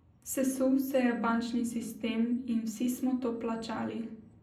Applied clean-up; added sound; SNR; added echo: none; none; none; reverberation time 0.6 s.